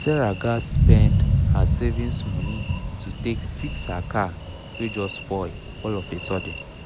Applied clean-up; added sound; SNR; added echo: none; Thunder; -5 dB; none.